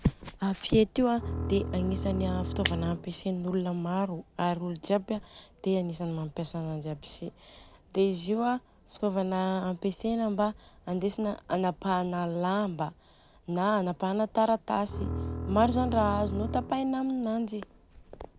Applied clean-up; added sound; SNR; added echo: none; Bowed string instrument; 5 dB; none.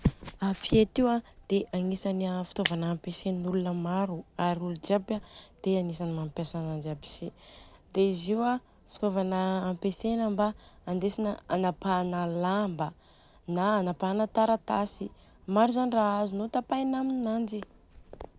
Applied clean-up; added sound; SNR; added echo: none; none; none; none.